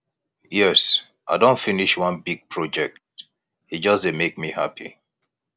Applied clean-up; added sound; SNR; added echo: none; none; none; none.